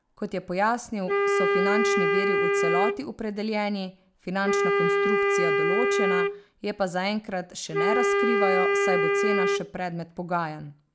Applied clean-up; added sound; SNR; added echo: none; Wind instrument, woodwind instrument; -5 dB; none.